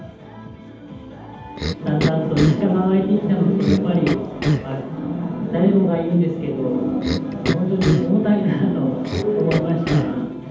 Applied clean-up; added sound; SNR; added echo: none; Cough; 5 dB; reverberation time 0.8 s.